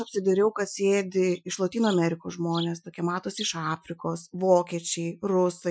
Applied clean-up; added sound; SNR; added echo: classical method Wiener filter.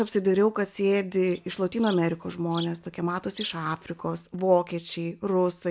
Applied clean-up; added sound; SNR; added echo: none; Insect; 18 dB; none.